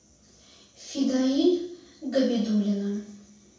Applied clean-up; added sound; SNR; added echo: none; none; none; reverberation time 0.6 s.